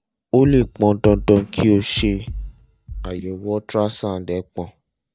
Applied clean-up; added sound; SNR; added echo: neural mask model DeepFilterNet 3.